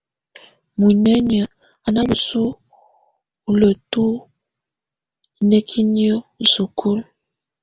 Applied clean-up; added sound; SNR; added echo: none; none; none; none.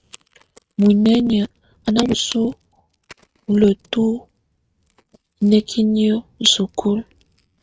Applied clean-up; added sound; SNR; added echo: neural mask model RNNoise.